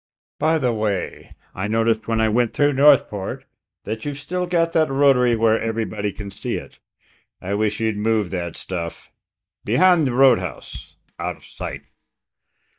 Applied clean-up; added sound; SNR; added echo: neural mask model DeepFilterNet 3.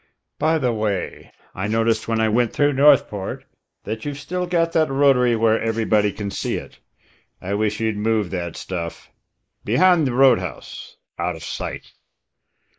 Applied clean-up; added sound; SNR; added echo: neural mask model Resemble Enhance denoiser.